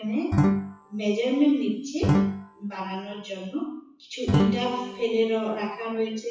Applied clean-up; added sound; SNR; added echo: classical method WPE with log-MMSE.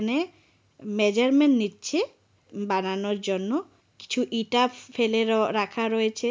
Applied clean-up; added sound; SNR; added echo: none; none; none; none.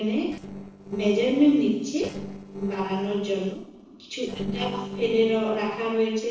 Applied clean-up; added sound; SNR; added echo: neural separator model SepFormer DNS4.